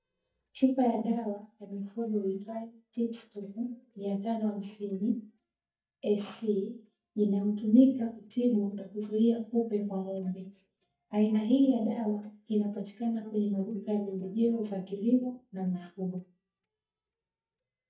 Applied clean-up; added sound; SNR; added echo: neural mask model DeepFilterNet 3.